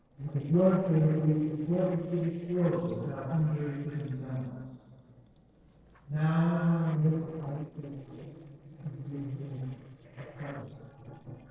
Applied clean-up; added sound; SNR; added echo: neural separator model SepFormer DNS4.